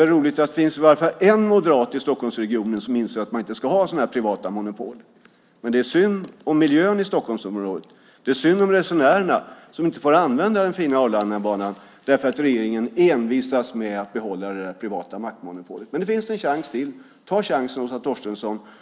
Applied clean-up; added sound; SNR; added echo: none; none; none; none.